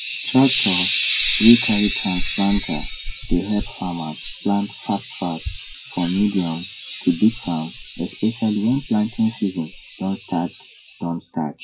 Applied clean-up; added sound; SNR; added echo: classical method WPE with log-MMSE.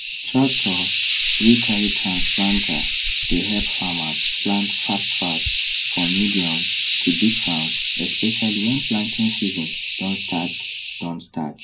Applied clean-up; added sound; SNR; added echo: none; Hiss; -1 dB; reverberation time 0.2 s.